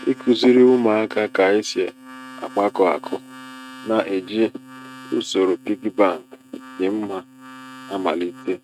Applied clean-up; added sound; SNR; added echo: neural mask model RNNoise.